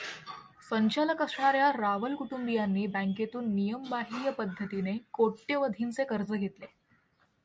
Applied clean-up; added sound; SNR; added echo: none; none; none; none.